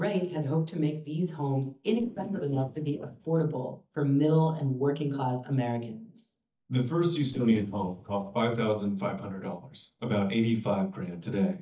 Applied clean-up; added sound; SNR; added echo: neural mask model DeepFilterNet 3.